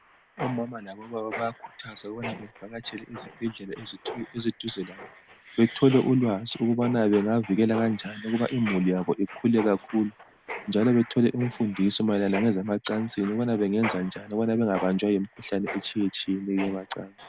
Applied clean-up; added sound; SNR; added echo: none; Mechanisms; 15 dB; none.